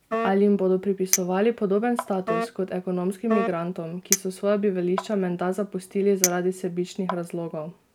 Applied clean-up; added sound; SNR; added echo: none; Chink, clink + Wind instrument, woodwind instrument; 7 dB; none.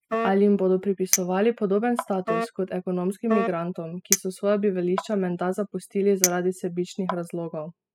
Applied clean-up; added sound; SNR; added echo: classical method spectral subtraction.